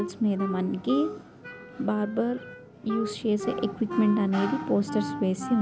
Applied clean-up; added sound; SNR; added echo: none; Wind instrument, woodwind instrument; 9 dB; none.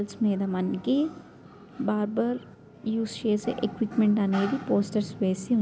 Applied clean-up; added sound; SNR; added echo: none; none; none; none.